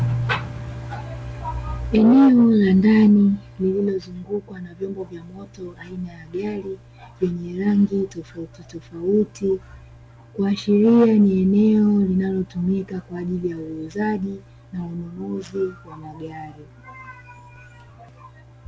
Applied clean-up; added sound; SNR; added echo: none; none; none; none.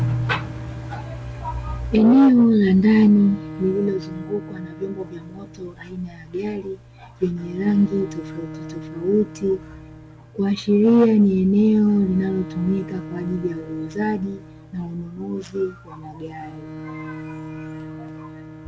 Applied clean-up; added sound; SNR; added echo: none; Bowed string instrument; 16 dB; none.